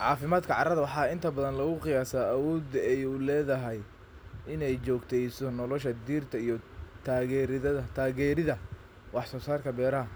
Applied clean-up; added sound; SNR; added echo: none; none; none; none.